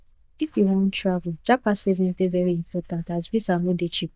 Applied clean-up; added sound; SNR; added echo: neural mask model DeepFilterNet 3.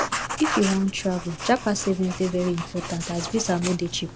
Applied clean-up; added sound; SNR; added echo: none; Writing; 4 dB; none.